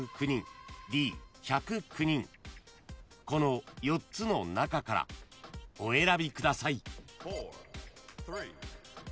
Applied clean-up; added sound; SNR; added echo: none; none; none; none.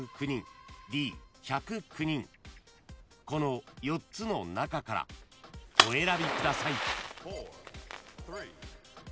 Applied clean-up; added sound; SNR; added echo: none; Fire; -3 dB; none.